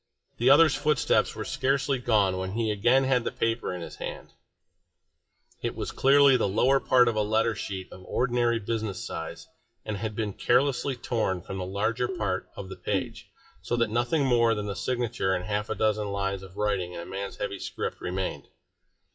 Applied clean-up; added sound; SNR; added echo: classical method WPE with log-MMSE.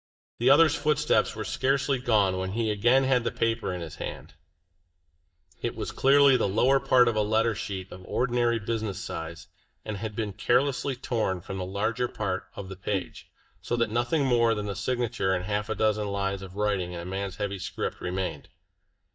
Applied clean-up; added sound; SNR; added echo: neural mask model DeepFilterNet 3.